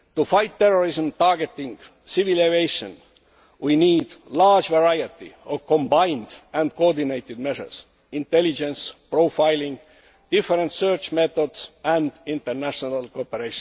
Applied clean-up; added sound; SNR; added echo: none; none; none; none.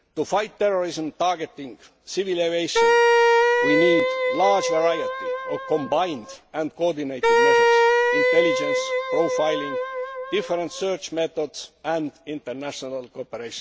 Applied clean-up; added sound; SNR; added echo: none; Wind instrument, woodwind instrument; -5 dB; none.